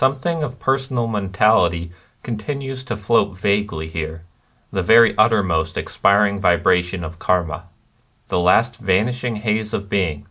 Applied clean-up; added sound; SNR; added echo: none; none; none; none.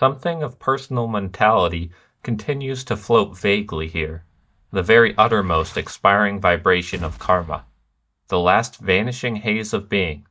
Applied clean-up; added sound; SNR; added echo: neural mask model DeepFilterNet 3.